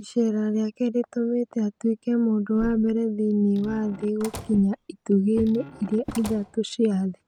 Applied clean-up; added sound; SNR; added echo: none; Walk, footsteps + Squeak / Slam / Wood; 16 dB; none.